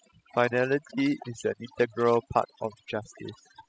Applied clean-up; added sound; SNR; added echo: classical method spectral subtraction.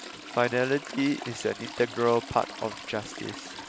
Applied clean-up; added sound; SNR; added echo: none; Trickle, dribble / Toilet flush; 12 dB; none.